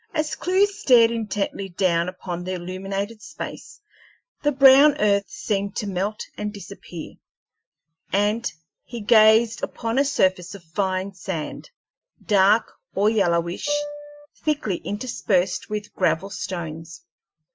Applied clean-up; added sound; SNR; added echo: classical method Wiener filter.